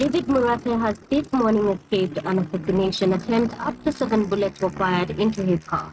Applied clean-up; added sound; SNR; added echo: neural mask model RNNoise.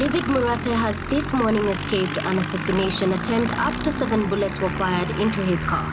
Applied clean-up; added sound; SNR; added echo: none; Aircraft; 5 dB; none.